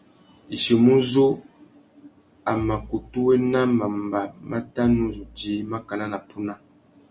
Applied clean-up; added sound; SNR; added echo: none; Bass drum; 19 dB; none.